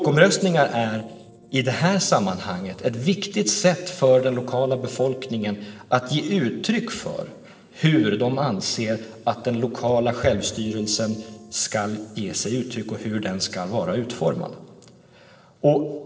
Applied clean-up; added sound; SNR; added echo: neural separator model SepFormer DNS4.